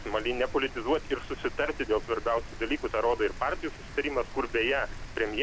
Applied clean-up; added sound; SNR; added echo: none; Rain; 10 dB; none.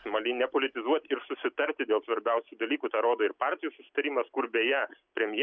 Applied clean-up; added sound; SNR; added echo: none; none; none; none.